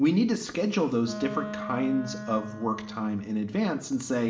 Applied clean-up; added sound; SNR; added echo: none; Wind instrument, woodwind instrument; 12 dB; reverberation time 1.7 s.